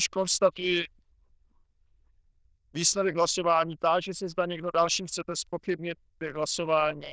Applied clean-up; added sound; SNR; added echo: neural diffusion model UNIVERSE++.